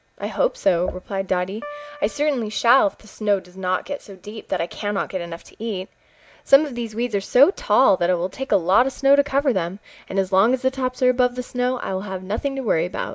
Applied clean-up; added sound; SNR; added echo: none; Piano; 18 dB; none.